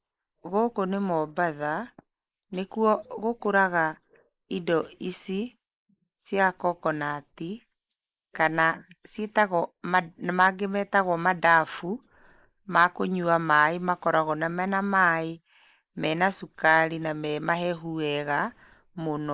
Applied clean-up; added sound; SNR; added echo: neural mask model Resemble Enhance denoiser.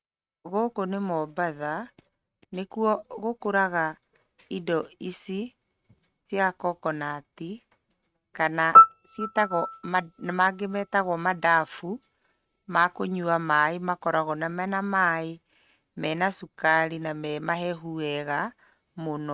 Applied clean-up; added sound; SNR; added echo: neural mask model RNNoise.